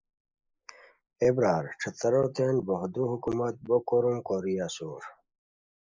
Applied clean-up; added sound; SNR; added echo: neural mask model Resemble Enhance denoiser.